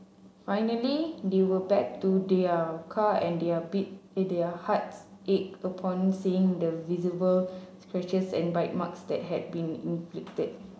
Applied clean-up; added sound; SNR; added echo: none; none; none; none.